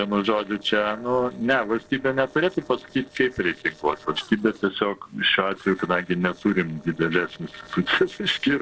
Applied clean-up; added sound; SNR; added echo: neural separator model SepFormer DNS4.